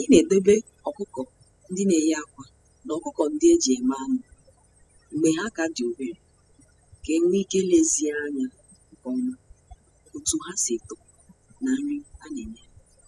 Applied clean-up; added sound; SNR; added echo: classical method spectral subtraction.